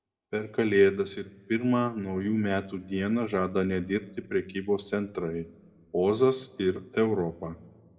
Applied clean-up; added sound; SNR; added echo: none; none; none; reverberation time 1.3 s.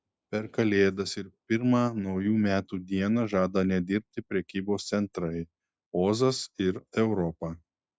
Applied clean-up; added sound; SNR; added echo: none; none; none; none.